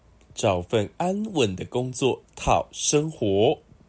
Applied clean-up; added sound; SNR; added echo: none; none; none; none.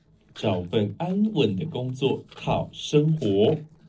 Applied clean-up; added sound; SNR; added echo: neural separator model SepFormer DNS4.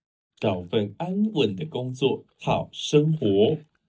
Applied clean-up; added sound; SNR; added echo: neural mask model DeepFilterNet 3.